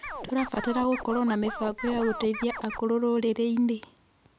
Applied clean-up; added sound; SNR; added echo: none; Scratching (performance technique); 10 dB; none.